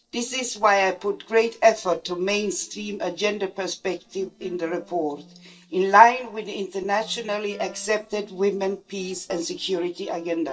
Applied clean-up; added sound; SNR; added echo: neural separator model SepFormer DNS4.